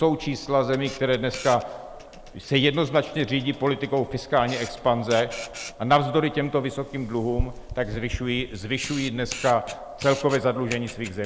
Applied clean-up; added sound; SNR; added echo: none; Camera; 13 dB; none.